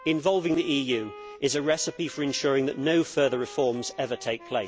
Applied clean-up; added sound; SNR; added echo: none; Wind instrument, woodwind instrument; 20 dB; none.